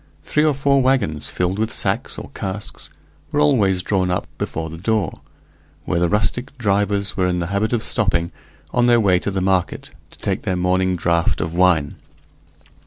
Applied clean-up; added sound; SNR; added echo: none; none; none; none.